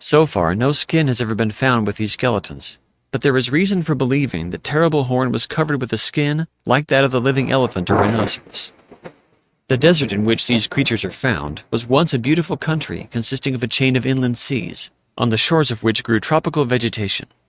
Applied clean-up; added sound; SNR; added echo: neural mask model RNNoise.